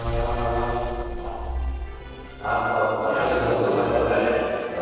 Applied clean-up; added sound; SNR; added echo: neural separator model SepFormer DNS4.